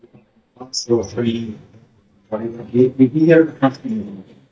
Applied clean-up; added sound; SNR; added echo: neural mask model DeepFilterNet 3.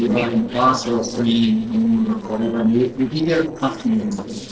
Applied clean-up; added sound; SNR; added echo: neural separator model SepFormer DNS4.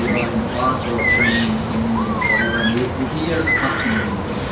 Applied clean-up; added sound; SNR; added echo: none; Bird; -1 dB; reverberation time 2.0 s.